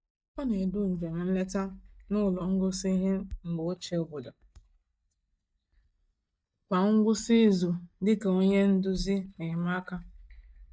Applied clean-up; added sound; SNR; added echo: neural mask model DeepFilterNet 3.